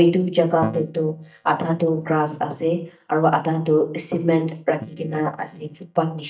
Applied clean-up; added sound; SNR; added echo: neural mask model DeepFilterNet 3.